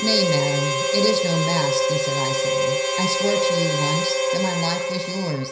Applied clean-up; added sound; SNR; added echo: none; Harmonica; -3 dB; reverberation time 0.5 s.